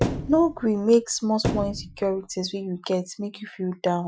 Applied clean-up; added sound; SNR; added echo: classical method Wiener filter.